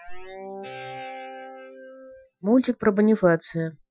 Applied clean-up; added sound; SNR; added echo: classical method Wiener filter.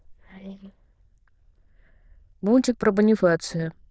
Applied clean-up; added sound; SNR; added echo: neural diffusion model UNIVERSE++.